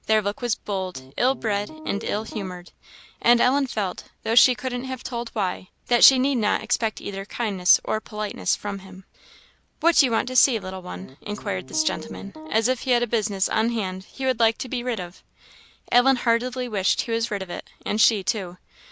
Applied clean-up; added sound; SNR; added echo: none; Piano; 14 dB; none.